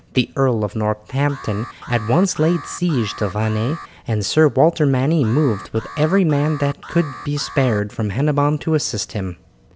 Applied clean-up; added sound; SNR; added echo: none; Alarm; 17 dB; none.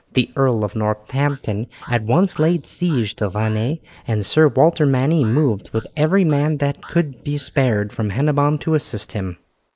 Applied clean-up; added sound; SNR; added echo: neural mask model Resemble Enhance denoiser.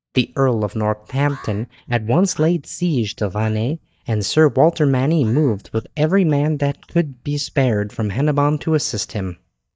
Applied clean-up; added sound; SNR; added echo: neural mask model DeepFilterNet 3.